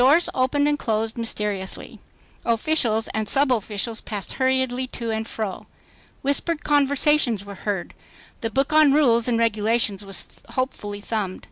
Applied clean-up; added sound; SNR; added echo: none; none; none; none.